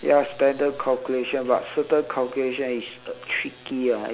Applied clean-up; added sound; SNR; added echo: none; none; none; none.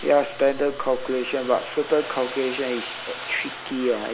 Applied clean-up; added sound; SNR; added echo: none; Domestic sounds, home sounds; 12 dB; none.